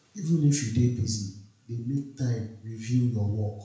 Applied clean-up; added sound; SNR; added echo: none; none; none; reverberation time 0.5 s.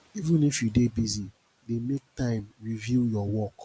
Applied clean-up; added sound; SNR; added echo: none; none; none; none.